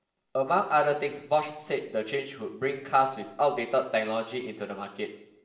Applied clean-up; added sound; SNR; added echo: none; none; none; reverberation time 0.8 s.